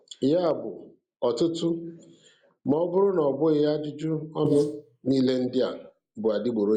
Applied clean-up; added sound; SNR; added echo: neural mask model Resemble Enhance denoiser.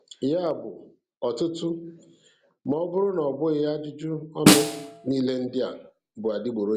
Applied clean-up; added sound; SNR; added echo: none; Snare drum; -3 dB; none.